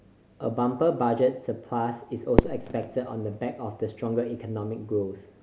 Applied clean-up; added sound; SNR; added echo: none; Fireworks; 5 dB; none.